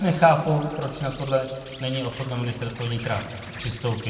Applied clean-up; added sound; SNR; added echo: none; Insect; 17 dB; reverberation time 1.8 s.